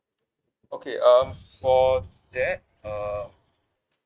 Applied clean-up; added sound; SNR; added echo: neural mask model RNNoise.